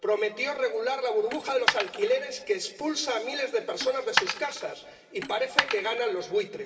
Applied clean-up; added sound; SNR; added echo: none; Coin (dropping); 3 dB; reverberation time 1.9 s.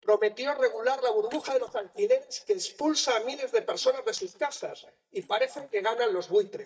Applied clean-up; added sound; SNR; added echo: neural mask model DeepFilterNet 3.